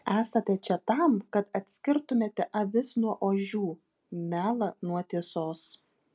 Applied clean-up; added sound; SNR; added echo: none; none; none; none.